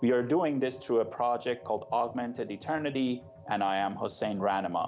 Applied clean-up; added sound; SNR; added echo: none; none; none; none.